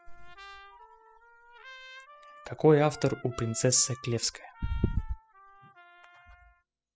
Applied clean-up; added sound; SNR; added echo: classical method spectral subtraction.